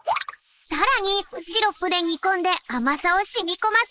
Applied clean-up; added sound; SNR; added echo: neural mask model Resemble Enhance denoiser.